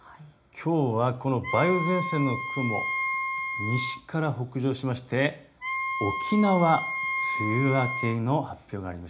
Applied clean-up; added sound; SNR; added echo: none; Wind instrument, woodwind instrument; 4 dB; reverberation time 0.4 s.